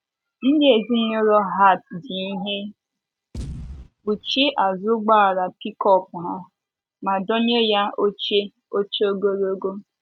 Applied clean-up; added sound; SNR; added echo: neural mask model RNNoise.